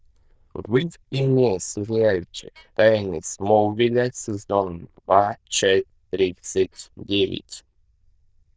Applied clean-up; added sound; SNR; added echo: neural diffusion model UNIVERSE++.